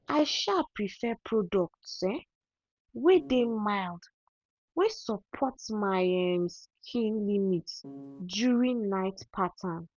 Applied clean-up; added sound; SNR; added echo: none; Piano; 14 dB; none.